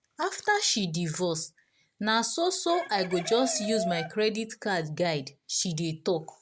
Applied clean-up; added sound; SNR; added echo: none; Chicken, rooster; 9 dB; none.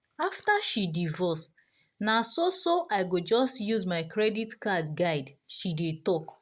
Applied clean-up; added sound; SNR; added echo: none; none; none; none.